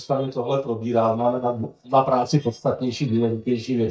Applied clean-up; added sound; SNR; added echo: neural mask model DeepFilterNet 3.